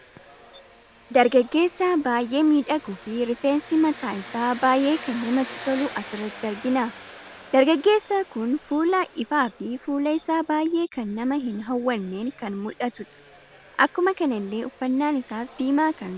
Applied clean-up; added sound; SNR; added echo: none; Engine; 19 dB; none.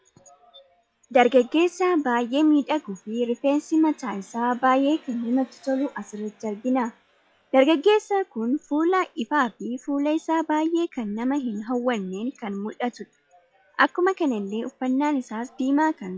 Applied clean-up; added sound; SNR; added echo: classical method log-MMSE.